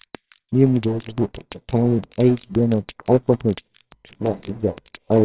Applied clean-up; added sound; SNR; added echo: neural separator model SepFormer WHAMR!.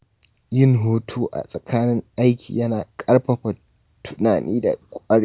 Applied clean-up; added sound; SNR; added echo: none; none; none; none.